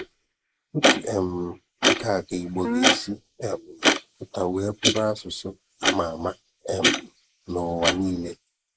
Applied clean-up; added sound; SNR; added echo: neural mask model Resemble Enhance denoiser.